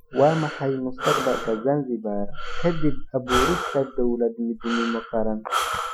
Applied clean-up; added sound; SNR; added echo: classical method Wiener filter.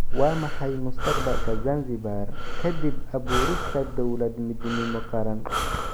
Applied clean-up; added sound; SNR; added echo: none; Breathing; -3 dB; none.